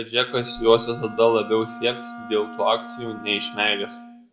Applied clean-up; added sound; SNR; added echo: none; Wind instrument, woodwind instrument; 14 dB; reverberation time 0.4 s.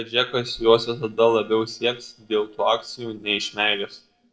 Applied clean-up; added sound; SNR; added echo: neural separator model SepFormer DNS4.